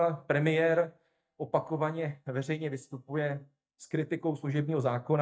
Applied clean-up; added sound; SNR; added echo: neural mask model DeepFilterNet 3.